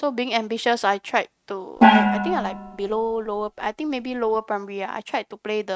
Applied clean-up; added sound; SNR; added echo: neural mask model RNNoise.